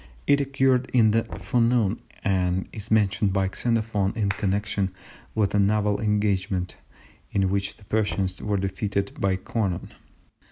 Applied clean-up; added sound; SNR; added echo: none; Clapping + Knock; 19 dB; none.